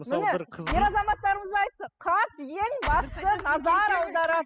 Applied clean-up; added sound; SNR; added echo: classical method spectral subtraction.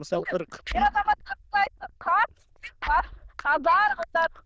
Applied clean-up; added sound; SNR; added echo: neural diffusion model UNIVERSE++.